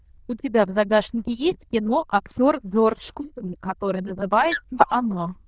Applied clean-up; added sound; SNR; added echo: neural diffusion model UNIVERSE++.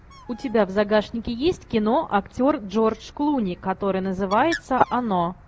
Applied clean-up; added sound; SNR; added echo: none; Bird; 19 dB; none.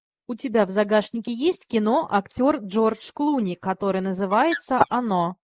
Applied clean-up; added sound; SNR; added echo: neural mask model Resemble Enhance denoiser.